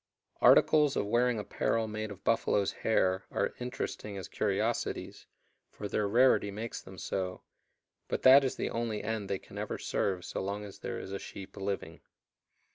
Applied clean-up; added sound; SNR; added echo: none; none; none; none.